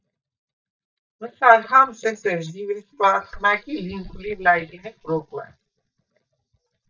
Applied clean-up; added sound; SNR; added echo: neural mask model DeepFilterNet 3.